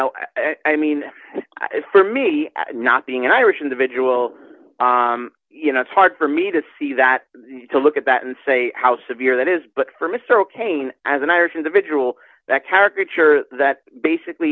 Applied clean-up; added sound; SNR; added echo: none; none; none; none.